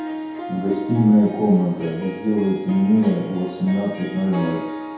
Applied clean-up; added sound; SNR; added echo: none; Harp; 11 dB; reverberation time 0.8 s.